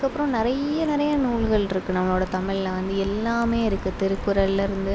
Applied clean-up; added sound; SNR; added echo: none; none; none; none.